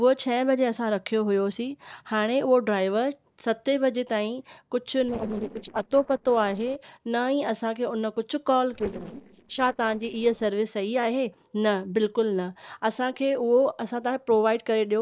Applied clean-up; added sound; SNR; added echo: neural separator model SepFormer DNS4.